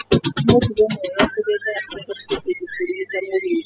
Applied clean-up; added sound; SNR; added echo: classical method spectral subtraction.